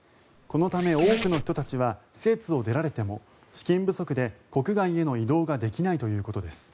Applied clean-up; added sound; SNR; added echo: none; Squeak; 8 dB; none.